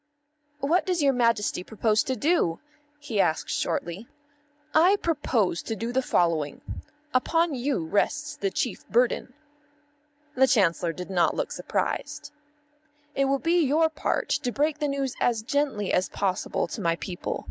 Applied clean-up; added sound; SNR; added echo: none; none; none; none.